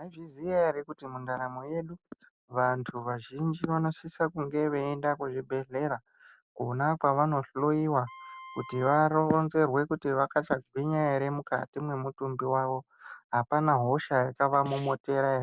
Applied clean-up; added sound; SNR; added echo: none; Wind instrument, woodwind instrument; 19 dB; none.